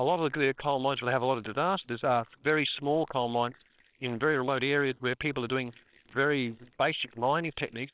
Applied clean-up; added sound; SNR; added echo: neural separator model SepFormer WHAMR!.